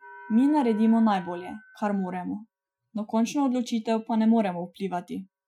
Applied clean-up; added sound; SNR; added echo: classical method Wiener filter.